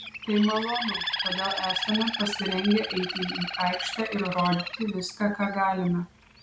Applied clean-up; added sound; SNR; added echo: none; Bird; 5 dB; none.